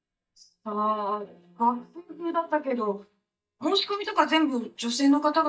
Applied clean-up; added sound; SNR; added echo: neural mask model DeepFilterNet 3.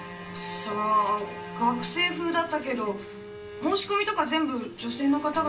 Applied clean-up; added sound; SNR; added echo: none; Bowed string instrument; 17 dB; reverberation time 0.1 s.